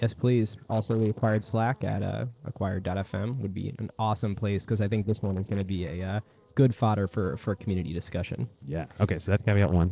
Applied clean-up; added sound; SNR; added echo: neural separator model SepFormer DNS4.